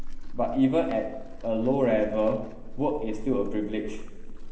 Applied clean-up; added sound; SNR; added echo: none; Livestock, farm animals, working animals; 7 dB; reverberation time 2.9 s.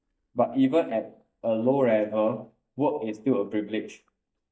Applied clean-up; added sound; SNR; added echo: neural mask model DeepFilterNet 3.